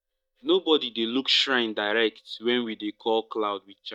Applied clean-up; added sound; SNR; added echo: neural mask model DeepFilterNet 3.